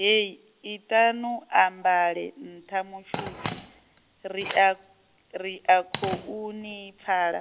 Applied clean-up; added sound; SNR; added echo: none; Telephone; 15 dB; none.